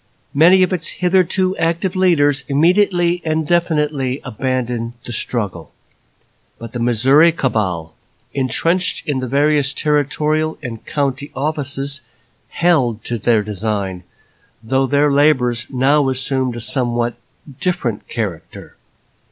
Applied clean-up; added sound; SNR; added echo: none; none; none; none.